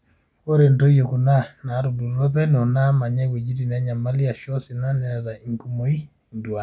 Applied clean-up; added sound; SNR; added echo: none; none; none; none.